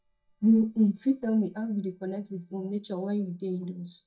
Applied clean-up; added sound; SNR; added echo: neural mask model DeepFilterNet 3.